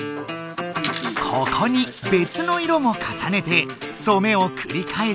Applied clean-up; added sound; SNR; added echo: none; Coin (dropping); 13 dB; none.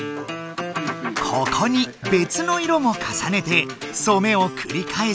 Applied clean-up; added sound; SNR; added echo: none; none; none; none.